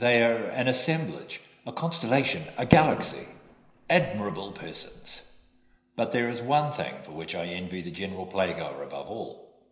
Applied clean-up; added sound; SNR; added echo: neural separator model SepFormer DNS4.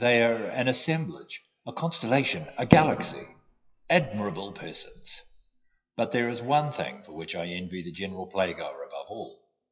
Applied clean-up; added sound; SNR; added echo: classical method WPE with log-MMSE.